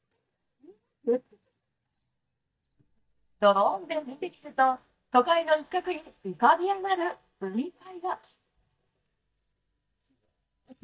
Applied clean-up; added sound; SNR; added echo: neural mask model DeepFilterNet 3.